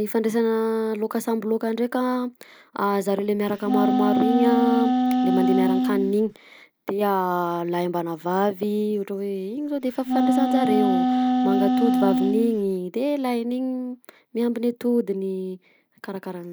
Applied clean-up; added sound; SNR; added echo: none; Wind instrument, woodwind instrument; -3 dB; none.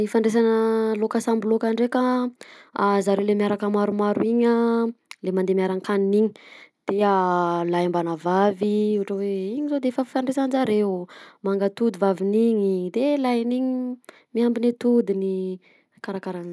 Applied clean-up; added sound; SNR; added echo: none; none; none; none.